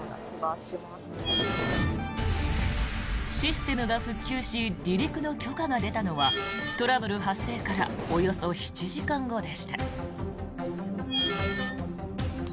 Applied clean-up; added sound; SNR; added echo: none; Screech; 4 dB; none.